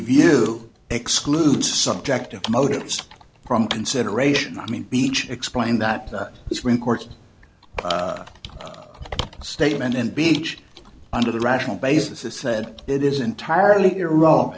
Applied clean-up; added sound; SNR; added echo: none; none; none; none.